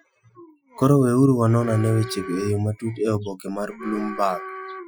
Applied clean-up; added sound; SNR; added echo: classical method Wiener filter.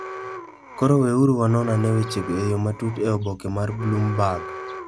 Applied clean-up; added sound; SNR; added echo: none; Alarm; 13 dB; none.